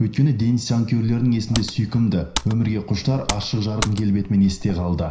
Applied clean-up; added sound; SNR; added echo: none; Computer keyboard; 12 dB; reverberation time 0.5 s.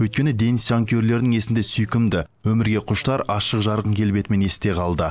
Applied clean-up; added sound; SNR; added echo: none; none; none; none.